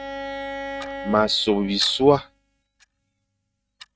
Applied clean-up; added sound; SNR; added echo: neural mask model RNNoise.